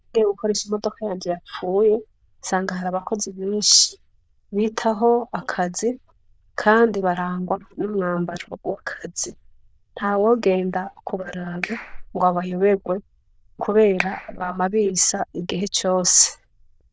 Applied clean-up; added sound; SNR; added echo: neural diffusion model UNIVERSE++.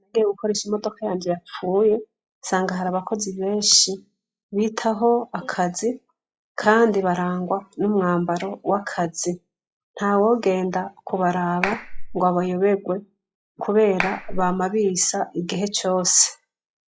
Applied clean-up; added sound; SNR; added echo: classical method log-MMSE.